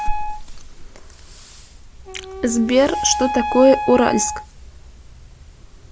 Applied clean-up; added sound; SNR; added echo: none; Wind instrument, woodwind instrument; 8 dB; none.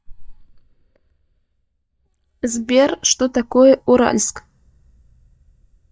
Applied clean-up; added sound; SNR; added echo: neural mask model DeepFilterNet 3.